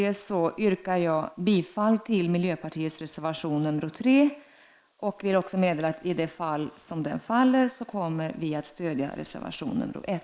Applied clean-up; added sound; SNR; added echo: neural mask model Resemble Enhance denoiser.